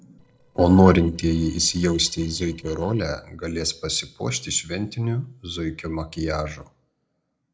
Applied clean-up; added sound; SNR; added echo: neural separator model SepFormer DNS4.